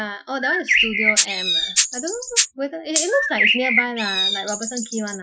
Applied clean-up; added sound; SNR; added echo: classical method Wiener filter.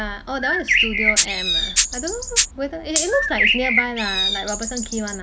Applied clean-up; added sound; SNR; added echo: none; Bird + Rattle (instrument); -5 dB; none.